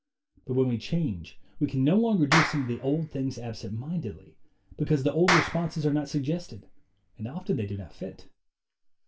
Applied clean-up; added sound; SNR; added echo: none; Clapping; 5 dB; reverberation time 0.2 s.